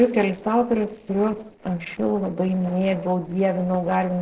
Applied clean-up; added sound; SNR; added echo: neural separator model SepFormer DNS4.